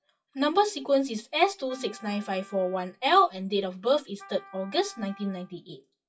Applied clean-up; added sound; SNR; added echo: classical method WPE with log-MMSE.